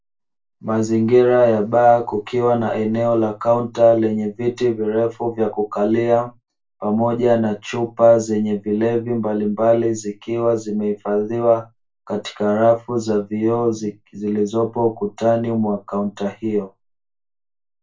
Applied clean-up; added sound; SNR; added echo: none; none; none; reverberation time 0.2 s.